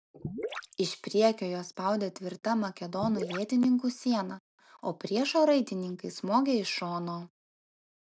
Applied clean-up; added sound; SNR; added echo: none; Gurgling / Liquid; 9 dB; none.